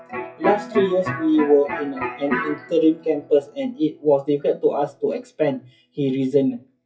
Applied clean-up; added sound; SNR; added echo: classical method WPE with log-MMSE.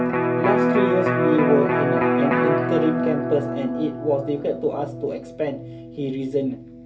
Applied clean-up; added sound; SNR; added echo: none; Electric guitar; -2 dB; reverberation time 0.3 s.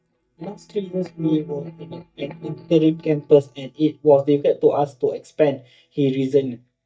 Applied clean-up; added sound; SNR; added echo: neural mask model DeepFilterNet 3.